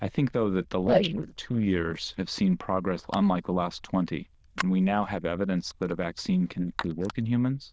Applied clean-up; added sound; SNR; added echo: neural diffusion model UNIVERSE++.